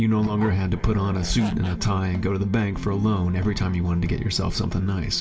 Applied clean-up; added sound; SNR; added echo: none; Zipper (clothing); 17 dB; reverberation time 0.2 s.